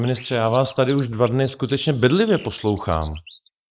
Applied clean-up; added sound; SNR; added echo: neural mask model Resemble Enhance denoiser.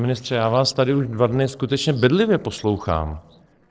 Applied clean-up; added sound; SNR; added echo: neural separator model SepFormer DNS4.